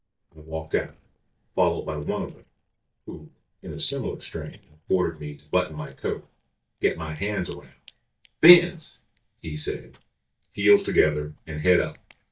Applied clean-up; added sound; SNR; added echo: neural mask model DeepFilterNet 3.